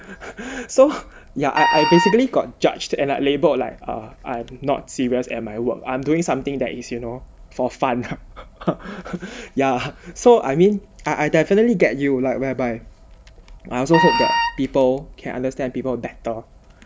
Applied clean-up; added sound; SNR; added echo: none; Wind instrument, woodwind instrument; 0 dB; none.